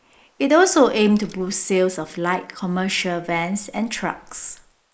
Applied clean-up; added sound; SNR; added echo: neural mask model Resemble Enhance denoiser.